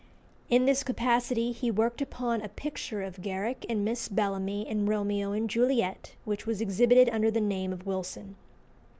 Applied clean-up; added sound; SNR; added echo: none; none; none; none.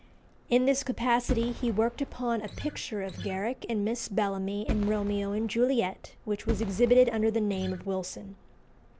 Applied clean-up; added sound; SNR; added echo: none; Fireworks + Acoustic guitar; 9 dB; none.